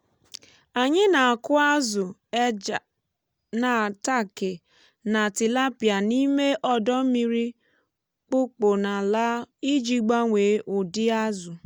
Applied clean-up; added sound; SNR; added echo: none; none; none; none.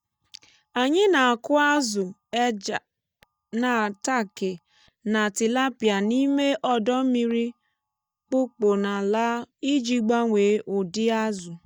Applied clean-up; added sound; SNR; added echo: neural mask model DeepFilterNet 3.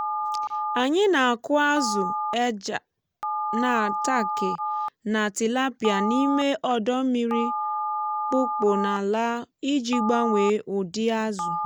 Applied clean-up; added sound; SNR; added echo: none; Telephone; 5 dB; none.